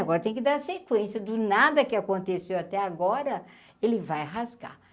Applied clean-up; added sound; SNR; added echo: none; none; none; none.